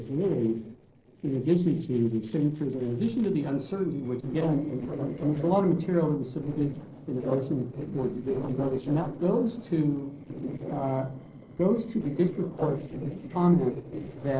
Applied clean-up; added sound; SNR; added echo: neural separator model SepFormer DNS4.